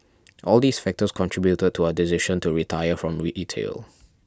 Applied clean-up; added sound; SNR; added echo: none; none; none; none.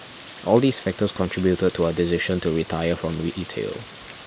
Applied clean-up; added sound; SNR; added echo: none; Rain; 15 dB; none.